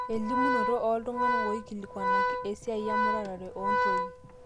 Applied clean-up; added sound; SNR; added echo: none; Organ; -3 dB; none.